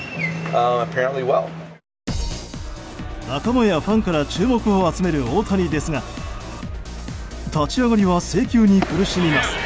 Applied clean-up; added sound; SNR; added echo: none; none; none; none.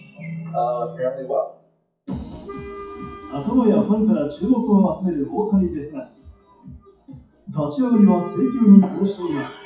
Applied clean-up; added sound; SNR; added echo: classical method WPE with log-MMSE.